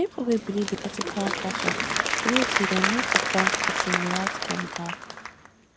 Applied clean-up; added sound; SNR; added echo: none; Applause / Crowd; -2 dB; none.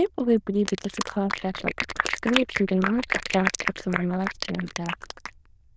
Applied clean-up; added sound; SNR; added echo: neural diffusion model UNIVERSE++.